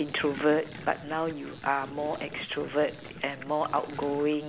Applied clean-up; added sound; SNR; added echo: none; Gurgling; 16 dB; none.